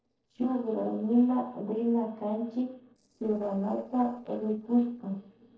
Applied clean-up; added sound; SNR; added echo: neural separator model SepFormer DNS4.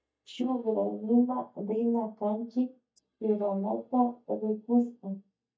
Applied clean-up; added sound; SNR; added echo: neural mask model DeepFilterNet 3.